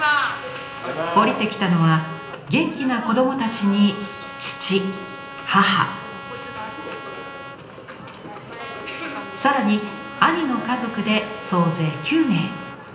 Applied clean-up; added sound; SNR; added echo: none; Trumpet; 15 dB; reverberation time 0.8 s.